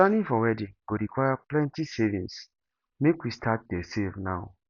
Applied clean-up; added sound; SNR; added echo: none; none; none; none.